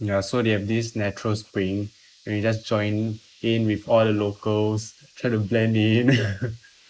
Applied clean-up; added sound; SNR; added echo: neural mask model Resemble Enhance denoiser.